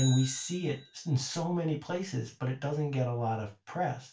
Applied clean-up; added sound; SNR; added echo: none; Bicycle; 17 dB; reverberation time 0.3 s.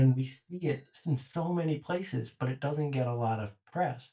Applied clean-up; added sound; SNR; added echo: neural mask model DeepFilterNet 3.